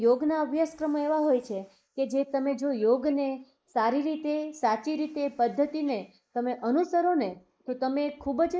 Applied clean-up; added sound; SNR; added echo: neural mask model Resemble Enhance denoiser.